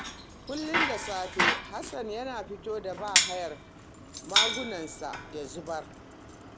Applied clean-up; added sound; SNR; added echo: none; Bicycle; -5 dB; none.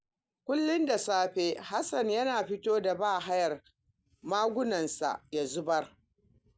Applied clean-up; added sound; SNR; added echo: none; none; none; none.